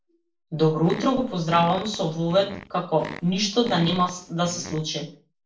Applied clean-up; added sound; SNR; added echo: none; Fart; 15 dB; reverberation time 0.4 s.